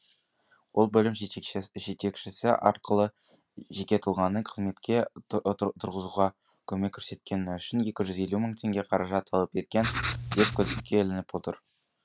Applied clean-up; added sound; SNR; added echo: none; Writing; 3 dB; none.